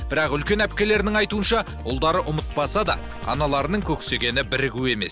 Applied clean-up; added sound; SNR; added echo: none; none; none; none.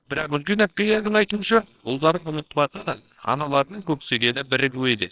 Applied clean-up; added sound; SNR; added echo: neural separator model SepFormer WHAMR!.